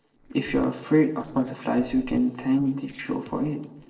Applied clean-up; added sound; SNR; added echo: neural separator model SepFormer DNS4.